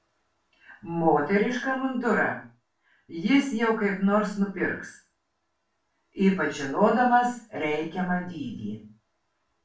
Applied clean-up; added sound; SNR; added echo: none; none; none; reverberation time 0.3 s.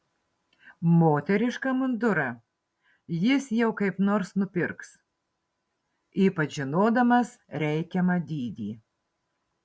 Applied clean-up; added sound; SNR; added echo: none; none; none; none.